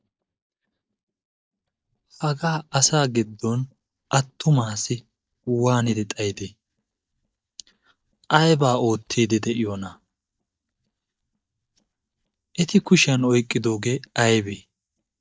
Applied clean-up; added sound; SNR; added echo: neural mask model DeepFilterNet 3.